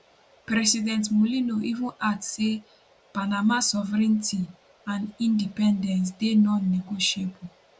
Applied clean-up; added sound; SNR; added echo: none; none; none; none.